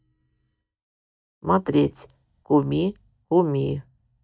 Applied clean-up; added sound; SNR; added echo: neural mask model DeepFilterNet 3.